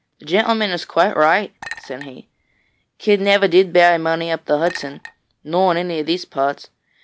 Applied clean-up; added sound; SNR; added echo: none; Chink, clink; 18 dB; none.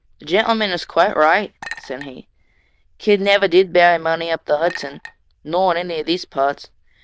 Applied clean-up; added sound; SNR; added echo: neural diffusion model UNIVERSE++.